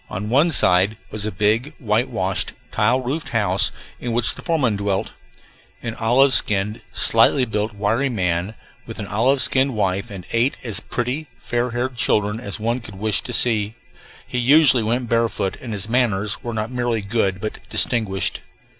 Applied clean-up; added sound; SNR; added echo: none; none; none; none.